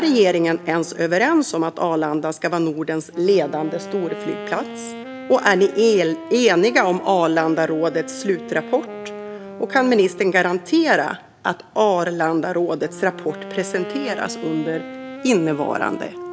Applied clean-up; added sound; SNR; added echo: none; Wind instrument, woodwind instrument; 15 dB; none.